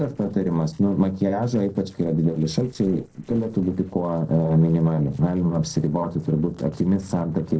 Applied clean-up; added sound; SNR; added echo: neural separator model SepFormer DNS4.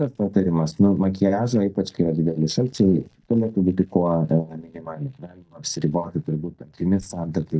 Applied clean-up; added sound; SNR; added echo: neural mask model DeepFilterNet 3.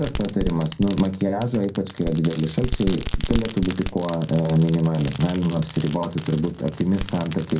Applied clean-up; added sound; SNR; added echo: none; Fireworks; 8 dB; reverberation time 0.2 s.